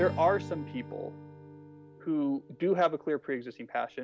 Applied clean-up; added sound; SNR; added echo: none; Strum; 13 dB; none.